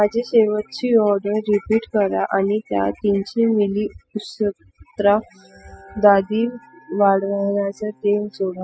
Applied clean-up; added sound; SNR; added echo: classical method spectral subtraction.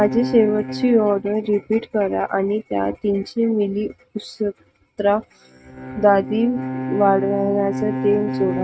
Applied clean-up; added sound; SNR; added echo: neural mask model RNNoise.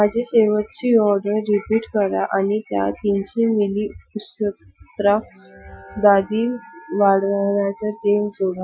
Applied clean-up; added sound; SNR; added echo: classical method Wiener filter.